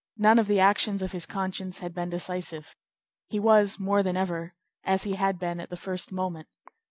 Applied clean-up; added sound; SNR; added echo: none; none; none; none.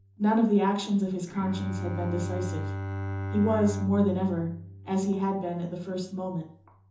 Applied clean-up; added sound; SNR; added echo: none; Bowed string instrument; 8 dB; reverberation time 0.6 s.